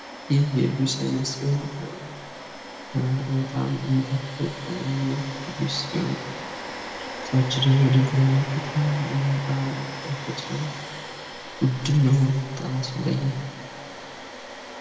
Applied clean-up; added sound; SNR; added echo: none; Domestic sounds, home sounds; 11 dB; reverberation time 1.5 s.